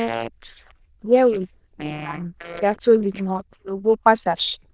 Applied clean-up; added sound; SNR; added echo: neural diffusion model UNIVERSE++.